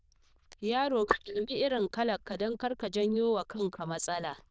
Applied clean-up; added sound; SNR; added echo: neural diffusion model UNIVERSE++.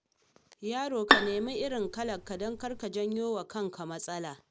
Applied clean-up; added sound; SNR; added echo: none; Bowed string instrument; -4 dB; none.